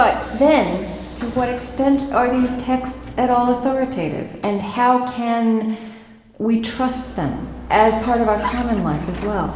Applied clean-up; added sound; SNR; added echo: none; Vehicle; 14 dB; reverberation time 1.4 s.